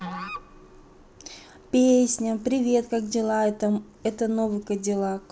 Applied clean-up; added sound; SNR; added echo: none; Musical instrument; 16 dB; none.